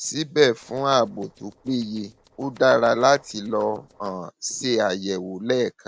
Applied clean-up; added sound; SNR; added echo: neural separator model SepFormer DNS4.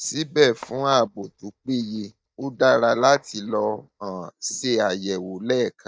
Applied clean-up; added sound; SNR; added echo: neural mask model DeepFilterNet 3.